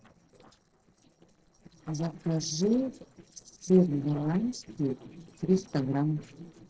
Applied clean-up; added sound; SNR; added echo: neural separator model SepFormer DNS4.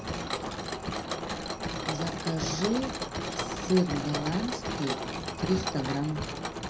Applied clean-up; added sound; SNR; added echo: none; Mechanisms; 1 dB; reverberation time 0.4 s.